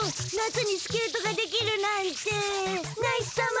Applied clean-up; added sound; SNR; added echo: none; none; none; none.